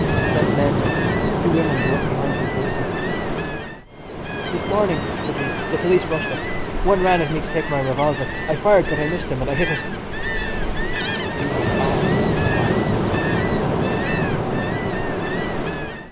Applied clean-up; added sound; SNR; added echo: none; Ocean; -3 dB; none.